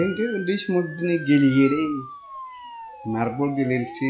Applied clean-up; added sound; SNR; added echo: classical method log-MMSE.